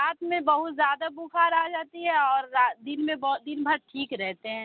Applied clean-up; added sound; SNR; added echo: none; none; none; none.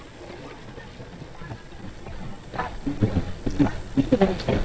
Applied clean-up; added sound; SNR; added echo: neural mask model DeepFilterNet 3.